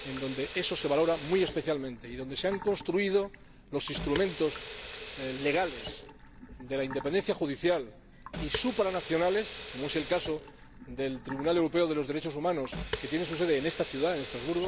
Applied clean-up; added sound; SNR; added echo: none; Sink (filling or washing) / Water tap, faucet; 8 dB; none.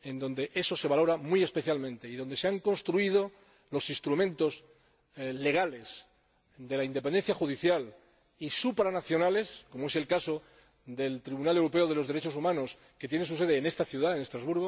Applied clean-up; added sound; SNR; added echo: none; none; none; none.